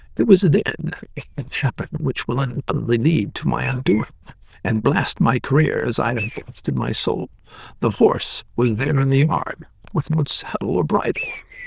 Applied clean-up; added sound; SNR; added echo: neural diffusion model UNIVERSE++.